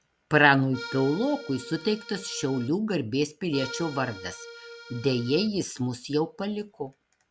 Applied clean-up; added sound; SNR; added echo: none; Accordion; 14 dB; none.